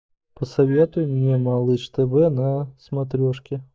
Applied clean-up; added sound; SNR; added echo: neural mask model DeepFilterNet 3.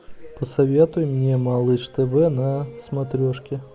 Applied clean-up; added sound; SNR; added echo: none; none; none; none.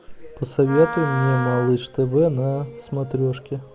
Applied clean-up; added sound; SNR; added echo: none; Wind instrument, woodwind instrument; 9 dB; none.